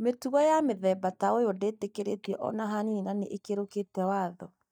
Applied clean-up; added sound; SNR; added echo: neural mask model DeepFilterNet 3.